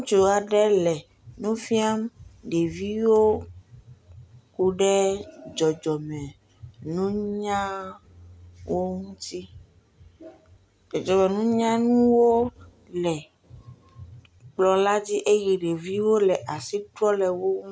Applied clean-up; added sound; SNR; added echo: none; none; none; none.